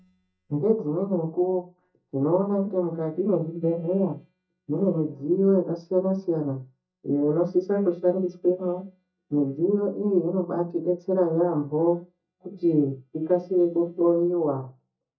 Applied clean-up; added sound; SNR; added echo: neural mask model DeepFilterNet 3.